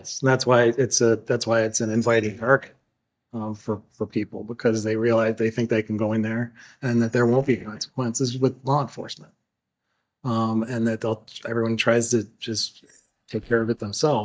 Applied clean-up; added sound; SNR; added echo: neural mask model DeepFilterNet 3.